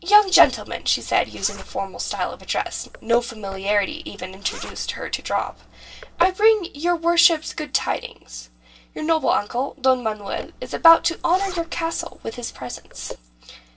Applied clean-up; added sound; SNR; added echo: neural separator model SepFormer DNS4.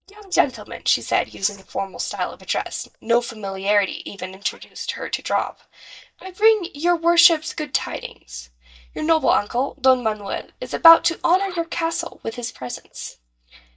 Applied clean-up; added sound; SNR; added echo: neural mask model DeepFilterNet 3.